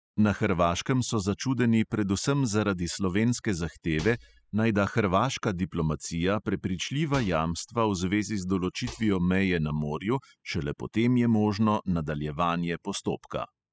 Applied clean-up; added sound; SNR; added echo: classical method spectral subtraction.